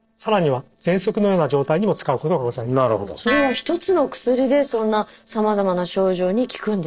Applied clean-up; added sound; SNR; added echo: neural separator model SepFormer DNS4.